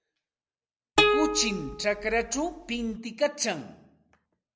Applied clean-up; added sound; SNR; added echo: none; Plucked string instrument; -3 dB; none.